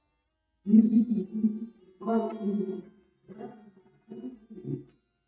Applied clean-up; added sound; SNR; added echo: neural mask model DeepFilterNet 3.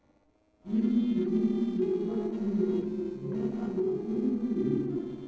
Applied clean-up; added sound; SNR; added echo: neural separator model SepFormer DNS4.